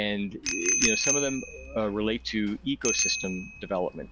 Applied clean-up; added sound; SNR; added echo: none; Bicycle bell; 1 dB; none.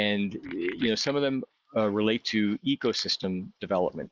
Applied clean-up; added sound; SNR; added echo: neural mask model Resemble Enhance denoiser.